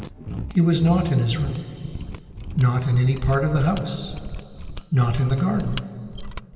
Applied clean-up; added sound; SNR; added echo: none; Mechanisms; 11 dB; reverberation time 2.9 s.